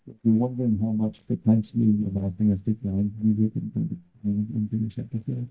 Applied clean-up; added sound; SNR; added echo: neural mask model DeepFilterNet 3.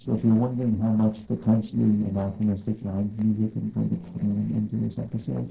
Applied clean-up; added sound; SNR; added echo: neural separator model SepFormer DNS4.